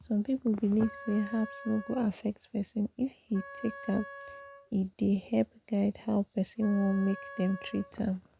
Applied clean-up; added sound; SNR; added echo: none; Wind instrument, woodwind instrument; 17 dB; none.